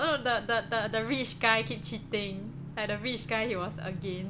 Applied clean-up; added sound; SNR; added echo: none; none; none; none.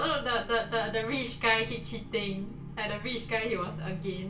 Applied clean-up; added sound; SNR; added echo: none; none; none; reverberation time 0.3 s.